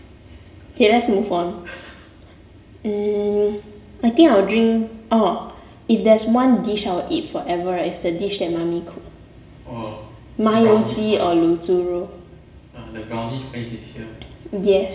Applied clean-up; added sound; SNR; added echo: none; none; none; reverberation time 1.1 s.